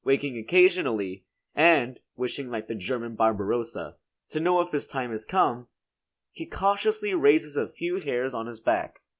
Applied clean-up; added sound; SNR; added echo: none; none; none; none.